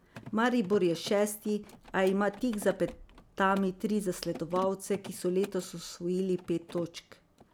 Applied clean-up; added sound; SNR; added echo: none; Mechanisms; 19 dB; none.